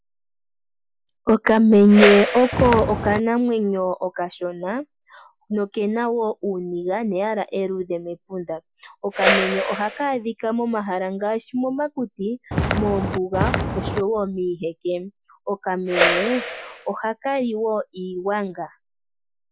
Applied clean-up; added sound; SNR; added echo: none; Whoosh, swoosh, swish + Walk, footsteps; 1 dB; none.